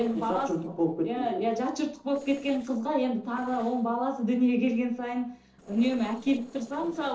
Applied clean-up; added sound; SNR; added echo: neural separator model SepFormer DNS4.